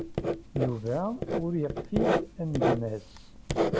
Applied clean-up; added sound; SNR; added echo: none; Writing; -3 dB; none.